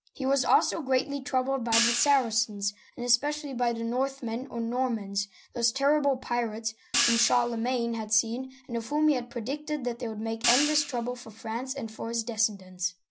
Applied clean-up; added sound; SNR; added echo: none; Hi-hat; 5 dB; none.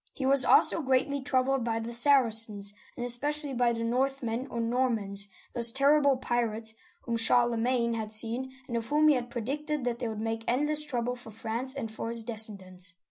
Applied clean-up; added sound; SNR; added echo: none; none; none; none.